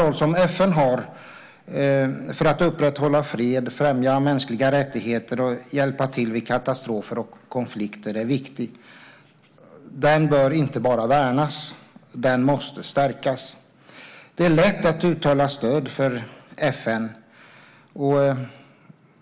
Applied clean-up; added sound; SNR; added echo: none; none; none; none.